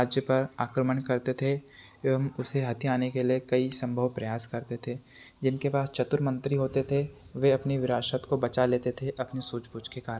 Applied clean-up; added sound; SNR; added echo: none; none; none; none.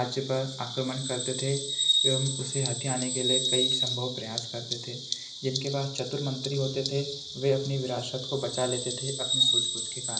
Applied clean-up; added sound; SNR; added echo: none; Bird vocalization, bird call, bird song; -1 dB; reverberation time 0.5 s.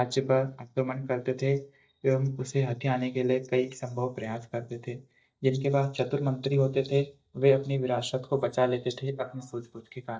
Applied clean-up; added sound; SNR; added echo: neural mask model DeepFilterNet 3.